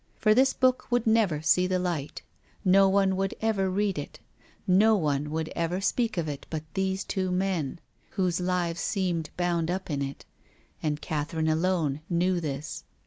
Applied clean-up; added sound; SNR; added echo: none; none; none; none.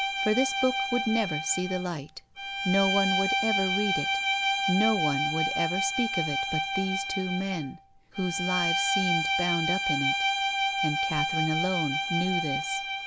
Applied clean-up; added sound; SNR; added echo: none; Bowed string instrument; -2 dB; none.